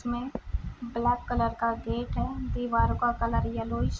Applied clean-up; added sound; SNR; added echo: none; none; none; none.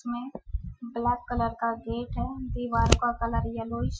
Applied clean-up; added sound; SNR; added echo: classical method Wiener filter.